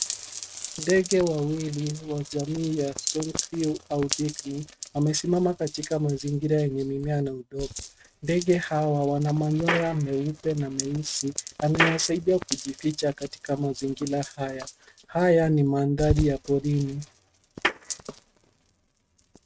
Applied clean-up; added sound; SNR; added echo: neural mask model RNNoise.